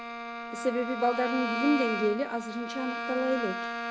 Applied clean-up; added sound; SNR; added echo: none; Bowed string instrument; 4 dB; none.